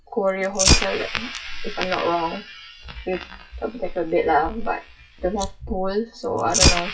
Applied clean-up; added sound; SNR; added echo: classical method WPE with log-MMSE.